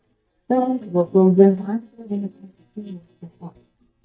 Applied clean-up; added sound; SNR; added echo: neural mask model DeepFilterNet 3.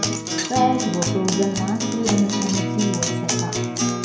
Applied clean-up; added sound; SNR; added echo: none; Acoustic guitar; -1 dB; reverberation time 0.7 s.